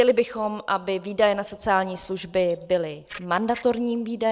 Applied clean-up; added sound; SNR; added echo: neural separator model SepFormer DNS4.